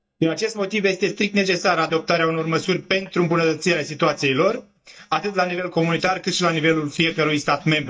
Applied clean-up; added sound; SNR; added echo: neural mask model DeepFilterNet 3.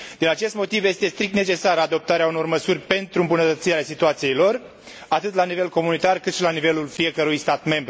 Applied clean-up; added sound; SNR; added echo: none; none; none; none.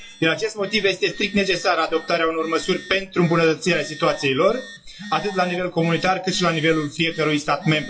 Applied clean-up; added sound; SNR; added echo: classical method WPE with log-MMSE.